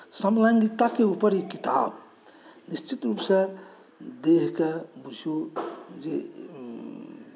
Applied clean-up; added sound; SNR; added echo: none; none; none; none.